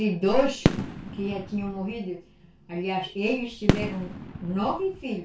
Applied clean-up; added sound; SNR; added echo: none; Fireworks; 1 dB; reverberation time 0.2 s.